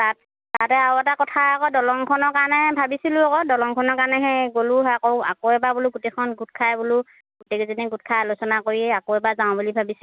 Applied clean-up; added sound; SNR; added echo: none; none; none; none.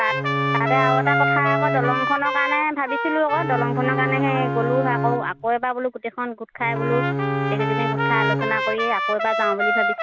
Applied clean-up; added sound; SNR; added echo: none; Bowed string instrument + Trumpet; -1 dB; none.